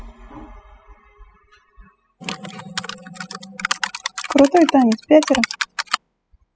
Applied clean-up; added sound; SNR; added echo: classical method spectral subtraction.